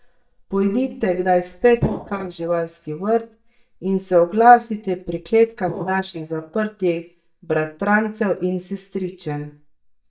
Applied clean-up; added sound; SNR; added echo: neural mask model DeepFilterNet 3.